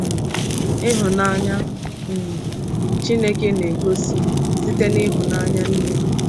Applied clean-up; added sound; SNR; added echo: none; Fire; -3 dB; none.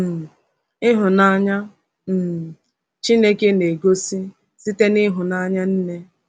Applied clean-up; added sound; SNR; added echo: none; none; none; none.